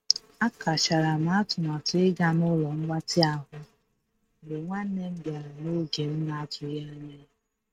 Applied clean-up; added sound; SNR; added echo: neural mask model RNNoise.